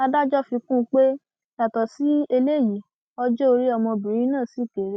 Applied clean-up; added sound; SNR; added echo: none; none; none; none.